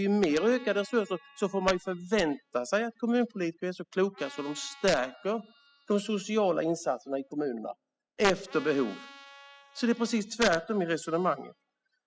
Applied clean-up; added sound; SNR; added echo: classical method spectral subtraction.